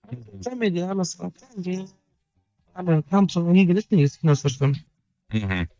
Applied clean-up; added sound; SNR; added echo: neural mask model DeepFilterNet 3.